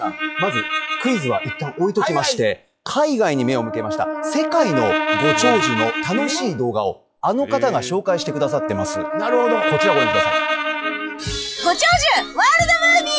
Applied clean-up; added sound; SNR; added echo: classical method log-MMSE.